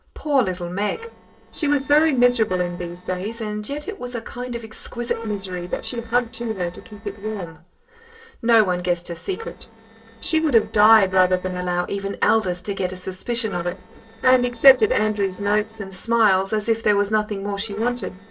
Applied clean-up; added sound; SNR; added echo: neural separator model SepFormer DNS4.